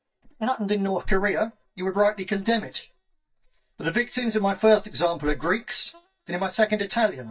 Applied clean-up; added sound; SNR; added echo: neural mask model DeepFilterNet 3.